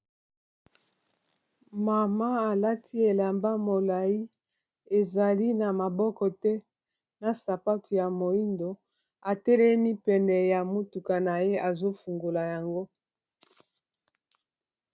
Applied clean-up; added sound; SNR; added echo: none; none; none; none.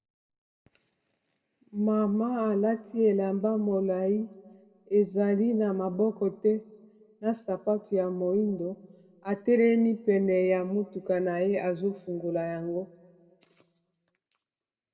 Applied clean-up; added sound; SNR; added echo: none; none; none; reverberation time 0.7 s.